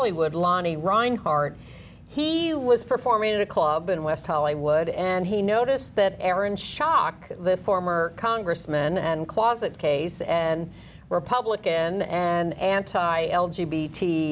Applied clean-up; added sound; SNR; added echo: none; none; none; none.